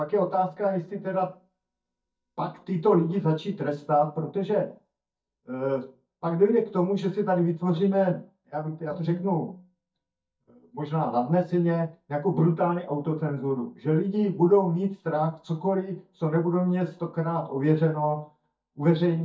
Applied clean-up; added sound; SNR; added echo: neural mask model DeepFilterNet 3.